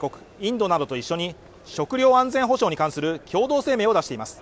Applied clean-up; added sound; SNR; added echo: none; none; none; none.